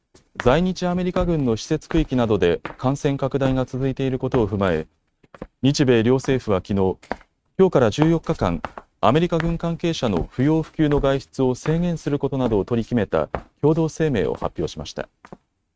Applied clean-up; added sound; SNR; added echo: neural mask model RNNoise.